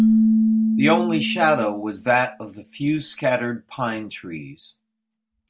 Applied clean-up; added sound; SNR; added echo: none; Keyboard (musical); 0 dB; none.